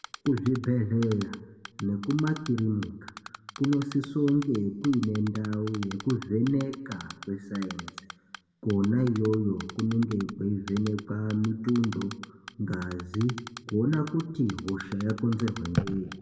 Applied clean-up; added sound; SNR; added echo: none; Typing; 17 dB; reverberation time 0.9 s.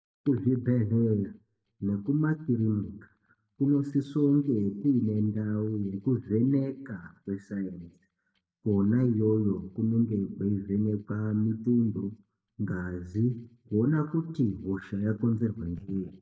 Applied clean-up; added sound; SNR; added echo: neural mask model DeepFilterNet 3.